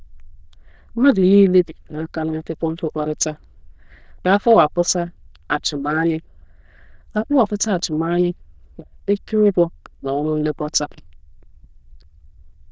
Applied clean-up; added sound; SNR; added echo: neural diffusion model UNIVERSE++.